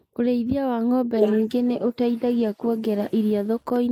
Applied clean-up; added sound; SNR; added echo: neural mask model Resemble Enhance denoiser.